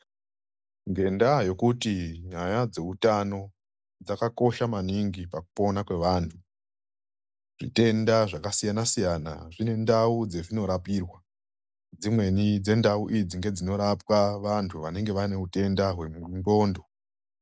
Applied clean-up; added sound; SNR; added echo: none; none; none; none.